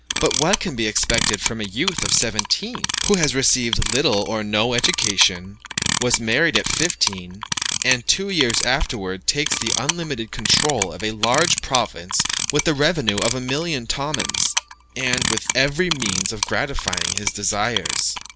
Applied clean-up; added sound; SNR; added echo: none; Clock; 3 dB; none.